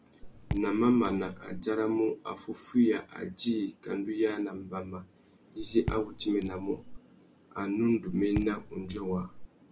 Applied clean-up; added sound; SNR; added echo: none; Raindrop / Drip; 10 dB; none.